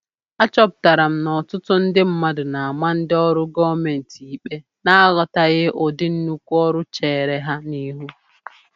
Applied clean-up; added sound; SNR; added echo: none; none; none; none.